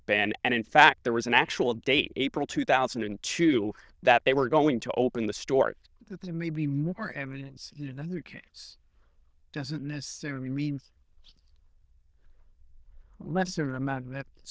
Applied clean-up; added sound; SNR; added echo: neural diffusion model UNIVERSE++.